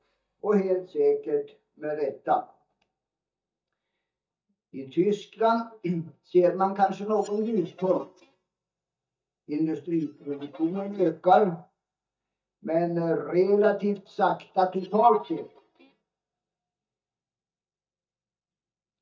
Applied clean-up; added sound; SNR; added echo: neural mask model DeepFilterNet 3.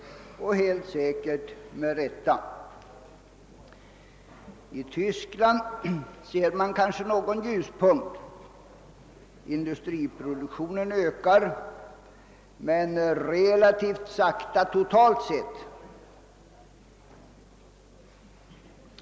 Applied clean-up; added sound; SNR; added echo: none; none; none; none.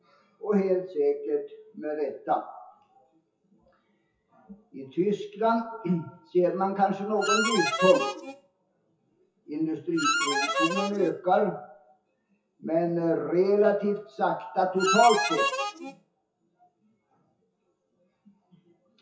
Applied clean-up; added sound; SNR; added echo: classical method WPE with log-MMSE.